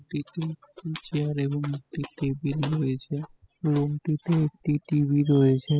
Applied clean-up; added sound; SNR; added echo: classical method spectral subtraction.